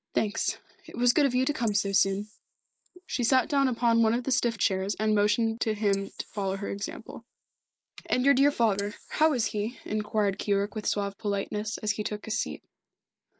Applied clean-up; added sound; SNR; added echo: neural mask model Resemble Enhance denoiser.